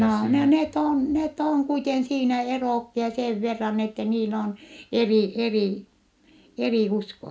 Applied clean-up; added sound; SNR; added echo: none; none; none; none.